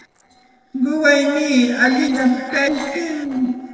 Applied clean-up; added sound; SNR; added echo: neural separator model SepFormer DNS4.